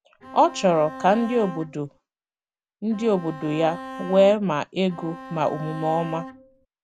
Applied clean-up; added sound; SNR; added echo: none; Bowed string instrument; 14 dB; none.